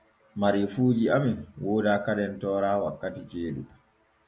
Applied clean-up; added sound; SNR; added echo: none; none; none; none.